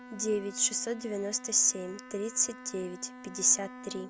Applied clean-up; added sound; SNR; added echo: none; Bowed string instrument; 16 dB; none.